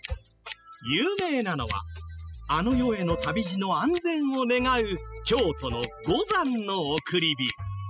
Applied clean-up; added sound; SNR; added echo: classical method spectral subtraction.